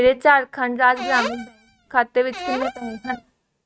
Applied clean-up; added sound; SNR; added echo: neural mask model RNNoise.